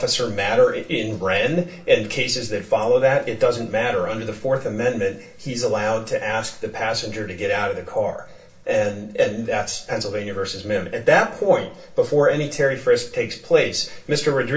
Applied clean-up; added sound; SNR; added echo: none; none; none; reverberation time 0.3 s.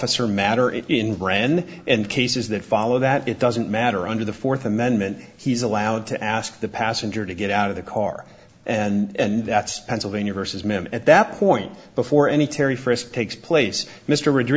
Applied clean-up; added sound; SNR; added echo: none; none; none; none.